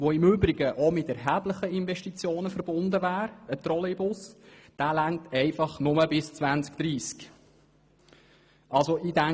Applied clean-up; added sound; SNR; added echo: none; none; none; none.